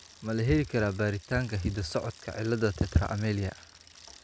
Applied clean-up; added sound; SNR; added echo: none; Bicycle; 17 dB; none.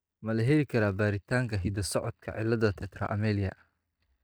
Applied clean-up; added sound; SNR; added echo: neural mask model DeepFilterNet 3.